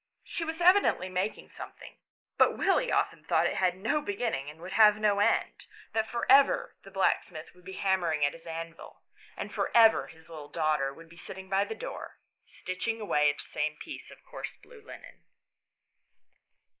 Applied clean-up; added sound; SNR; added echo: neural mask model Resemble Enhance denoiser.